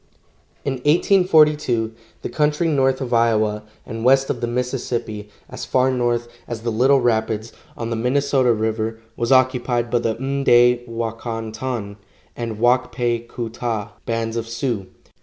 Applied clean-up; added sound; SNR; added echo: none; none; none; none.